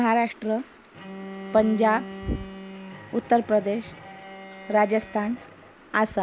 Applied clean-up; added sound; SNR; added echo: none; Bowed string instrument; 15 dB; none.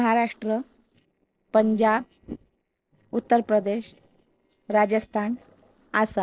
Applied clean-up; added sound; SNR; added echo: neural separator model SepFormer DNS4.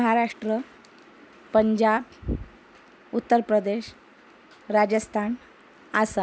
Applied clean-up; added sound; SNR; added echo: none; none; none; none.